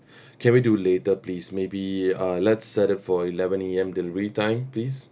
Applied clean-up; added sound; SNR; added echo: none; none; none; none.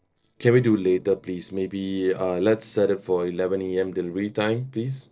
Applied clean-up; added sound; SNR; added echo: neural separator model SepFormer DNS4.